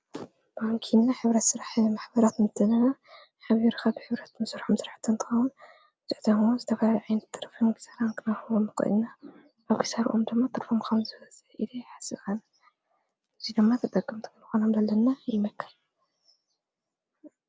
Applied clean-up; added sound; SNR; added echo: none; none; none; none.